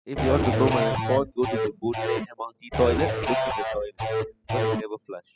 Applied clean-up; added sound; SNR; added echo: classical method spectral subtraction.